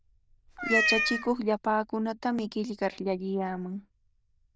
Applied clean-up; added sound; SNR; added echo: neural diffusion model UNIVERSE++.